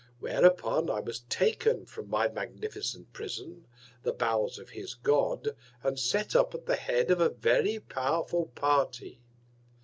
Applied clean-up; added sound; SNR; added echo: none; none; none; none.